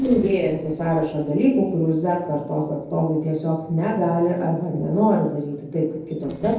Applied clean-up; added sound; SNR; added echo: neural separator model SepFormer DNS4.